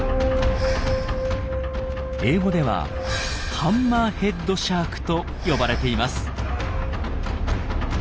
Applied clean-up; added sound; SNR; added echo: none; Breathing; 17 dB; none.